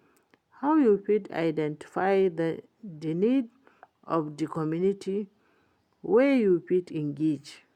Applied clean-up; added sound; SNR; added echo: none; none; none; none.